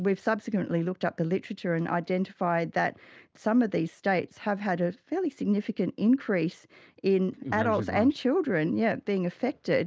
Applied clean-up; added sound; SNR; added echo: none; none; none; none.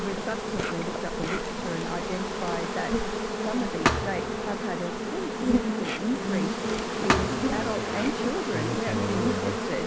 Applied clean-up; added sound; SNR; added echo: none; Thump, thud + Insect; -5 dB; none.